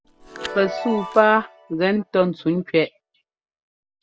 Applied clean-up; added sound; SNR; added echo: none; Chime; 14 dB; none.